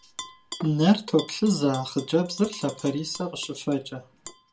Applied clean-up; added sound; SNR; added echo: none; Tap / Glass; 18 dB; reverberation time 0.2 s.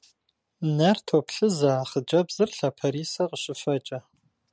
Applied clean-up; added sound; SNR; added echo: none; none; none; none.